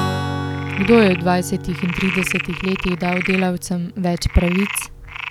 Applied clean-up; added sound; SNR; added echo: none; Strum + Frog; 6 dB; none.